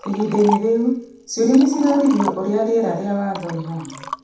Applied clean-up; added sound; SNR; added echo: none; Liquid; 12 dB; reverberation time 0.7 s.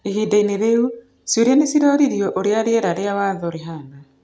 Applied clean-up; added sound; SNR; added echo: none; none; none; none.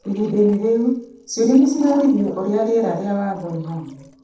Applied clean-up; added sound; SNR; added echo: neural separator model SepFormer DNS4.